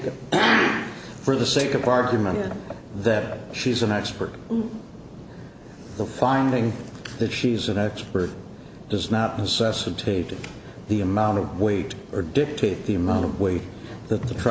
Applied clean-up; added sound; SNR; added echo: none; Hi-hat; 18 dB; none.